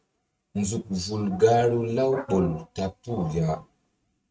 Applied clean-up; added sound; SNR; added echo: neural mask model RNNoise.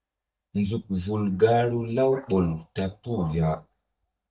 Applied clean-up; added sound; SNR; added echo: neural mask model DeepFilterNet 3.